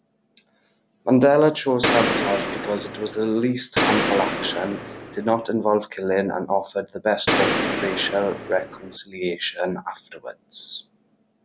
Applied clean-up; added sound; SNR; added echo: none; Gunshot, gunfire; 1 dB; none.